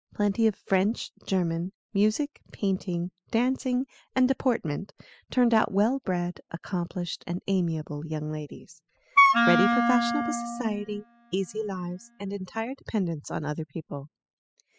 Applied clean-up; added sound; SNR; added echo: classical method spectral subtraction.